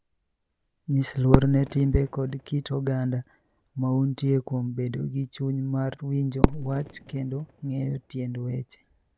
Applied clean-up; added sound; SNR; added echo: none; Fireworks; 6 dB; none.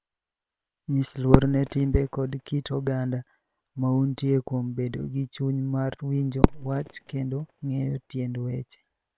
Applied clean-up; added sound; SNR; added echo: neural separator model SepFormer WHAM!.